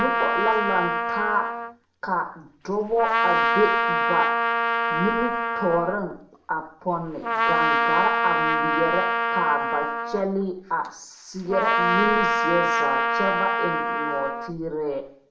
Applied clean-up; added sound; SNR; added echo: none; Trumpet; -3 dB; reverberation time 0.5 s.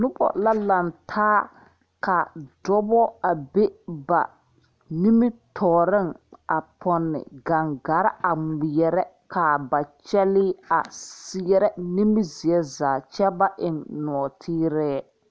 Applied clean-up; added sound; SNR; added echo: none; none; none; none.